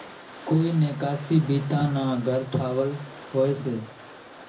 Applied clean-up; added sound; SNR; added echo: none; Rain; 17 dB; reverberation time 0.4 s.